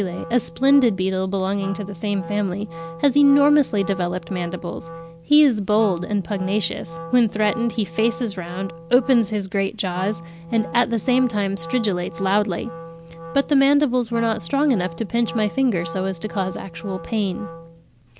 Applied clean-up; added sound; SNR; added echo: none; Wind instrument, woodwind instrument; 14 dB; none.